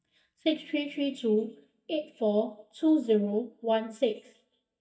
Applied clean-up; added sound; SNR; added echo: neural mask model DeepFilterNet 3.